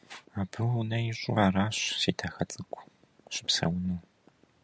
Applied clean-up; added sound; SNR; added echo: none; none; none; none.